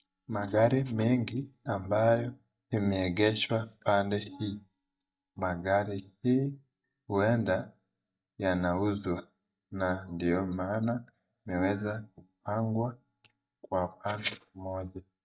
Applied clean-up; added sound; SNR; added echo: neural mask model DeepFilterNet 3.